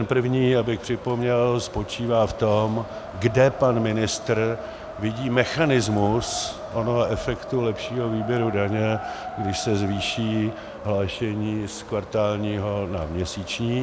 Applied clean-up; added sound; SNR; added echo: none; Wind; 12 dB; none.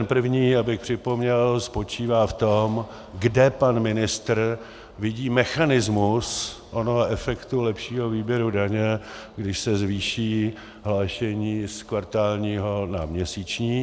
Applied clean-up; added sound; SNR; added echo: none; none; none; none.